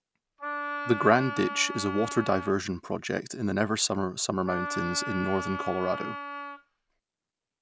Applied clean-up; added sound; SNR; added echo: none; Wind instrument, woodwind instrument; 7 dB; none.